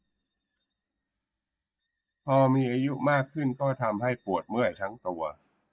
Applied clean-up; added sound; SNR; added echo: neural mask model DeepFilterNet 3.